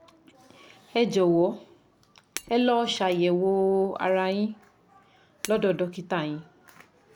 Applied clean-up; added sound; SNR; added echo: none; Shatter; 19 dB; none.